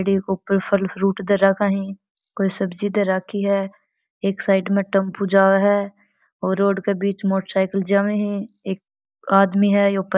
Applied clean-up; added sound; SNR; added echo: neural mask model DeepFilterNet 3.